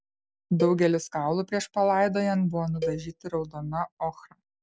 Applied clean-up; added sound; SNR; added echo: none; Cowbell; 11 dB; none.